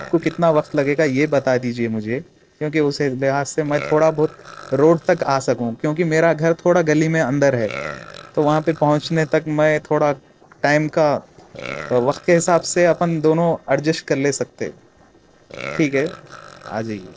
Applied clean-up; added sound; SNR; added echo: neural separator model SepFormer DNS4.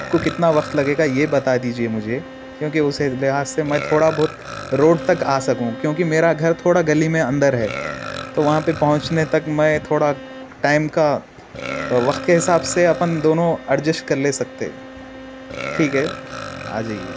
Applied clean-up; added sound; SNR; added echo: none; Bowed string instrument + Burping, eructation; 13 dB; none.